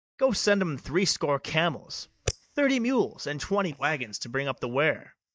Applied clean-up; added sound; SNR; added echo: neural mask model DeepFilterNet 3.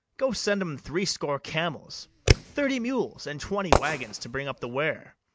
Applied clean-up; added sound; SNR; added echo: none; Fireworks; -1 dB; none.